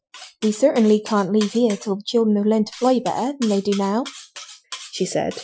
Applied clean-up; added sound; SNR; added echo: classical method Wiener filter.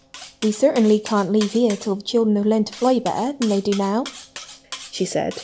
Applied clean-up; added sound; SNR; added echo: none; Cutlery, silverware; 17 dB; none.